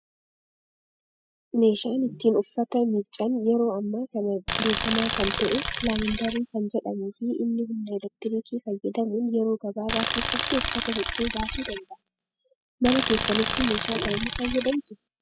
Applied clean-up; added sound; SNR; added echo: classical method spectral subtraction.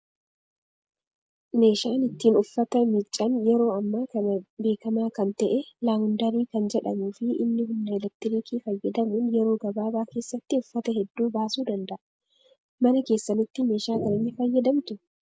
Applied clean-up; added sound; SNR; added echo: none; none; none; none.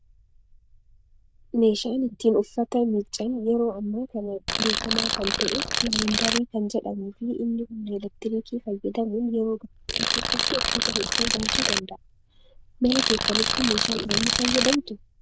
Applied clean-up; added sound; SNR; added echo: neural diffusion model UNIVERSE++.